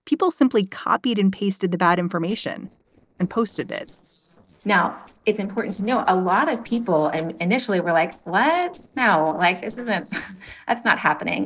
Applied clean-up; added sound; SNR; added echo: neural separator model SepFormer DNS4.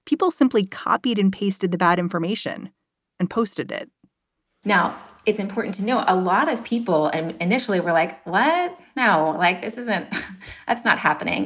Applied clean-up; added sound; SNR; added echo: none; none; none; none.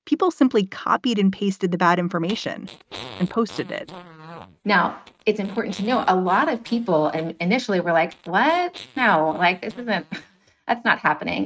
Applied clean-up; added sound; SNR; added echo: neural mask model RNNoise.